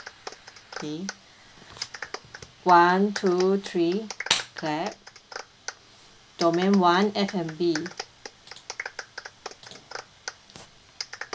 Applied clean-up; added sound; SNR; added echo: none; Clapping; 14 dB; none.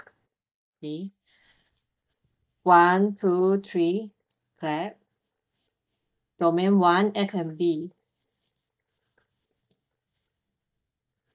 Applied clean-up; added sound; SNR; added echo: neural mask model DeepFilterNet 3.